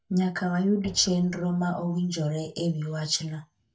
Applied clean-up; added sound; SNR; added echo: neural mask model DeepFilterNet 3.